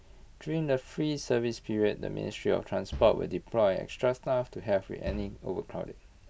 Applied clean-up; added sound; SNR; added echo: none; Bass drum; 12 dB; none.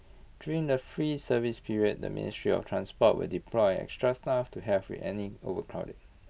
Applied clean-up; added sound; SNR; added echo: none; none; none; none.